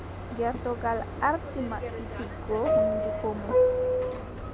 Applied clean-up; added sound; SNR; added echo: none; Subway, metro, underground; -4 dB; none.